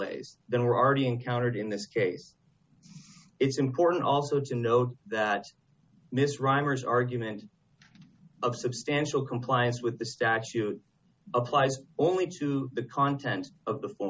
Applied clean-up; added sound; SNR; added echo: none; none; none; none.